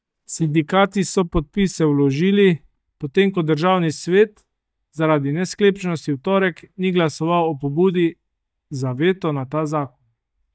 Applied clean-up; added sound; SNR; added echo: neural mask model DeepFilterNet 3.